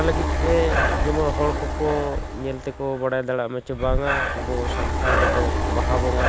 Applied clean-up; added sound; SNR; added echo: none; Breathing; -2 dB; none.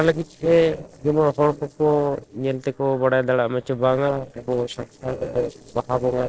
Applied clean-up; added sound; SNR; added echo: neural separator model SepFormer DNS4.